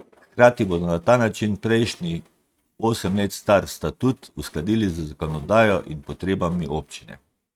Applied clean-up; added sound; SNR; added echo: neural mask model RNNoise.